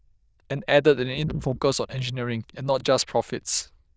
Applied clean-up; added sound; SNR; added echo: neural diffusion model UNIVERSE++.